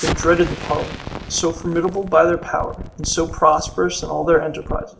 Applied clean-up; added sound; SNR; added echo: none; Explosion; 10 dB; reverberation time 0.6 s.